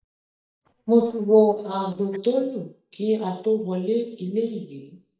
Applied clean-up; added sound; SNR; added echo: neural mask model DeepFilterNet 3.